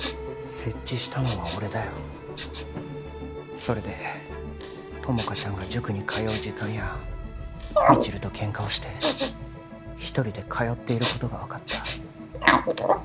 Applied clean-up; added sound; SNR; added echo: none; Respiratory sounds; -2 dB; none.